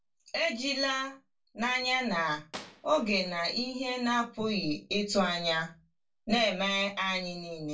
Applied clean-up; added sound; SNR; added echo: none; Wood; 19 dB; reverberation time 0.2 s.